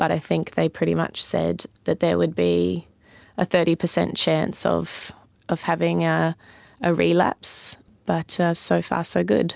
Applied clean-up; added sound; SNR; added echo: none; none; none; none.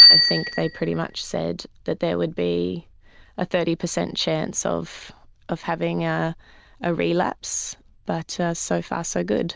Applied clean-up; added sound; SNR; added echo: neural diffusion model UNIVERSE++.